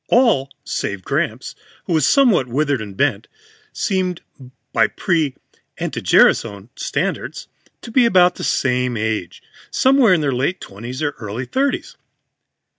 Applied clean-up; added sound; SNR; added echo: none; none; none; none.